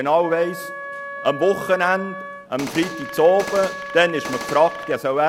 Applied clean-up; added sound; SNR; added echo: none; Wind instrument, woodwind instrument + Gunshot, gunfire; 11 dB; none.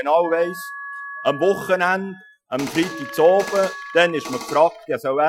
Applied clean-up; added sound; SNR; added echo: classical method Wiener filter.